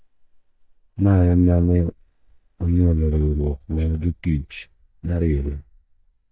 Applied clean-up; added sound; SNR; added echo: neural mask model DeepFilterNet 3.